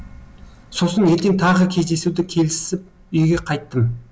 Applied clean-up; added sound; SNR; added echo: none; none; none; none.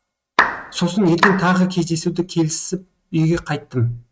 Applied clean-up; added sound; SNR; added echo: neural mask model RNNoise.